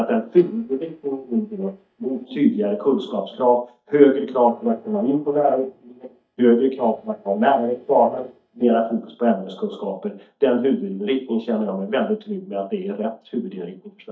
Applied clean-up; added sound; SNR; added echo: neural mask model DeepFilterNet 3.